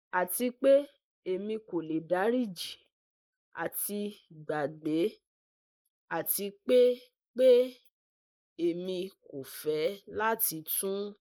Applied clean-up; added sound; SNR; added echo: neural mask model Resemble Enhance denoiser.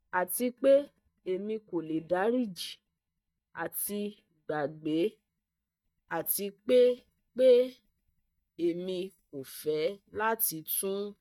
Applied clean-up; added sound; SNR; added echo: neural mask model DeepFilterNet 3.